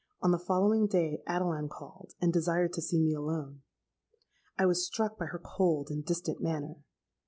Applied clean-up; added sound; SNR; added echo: none; none; none; none.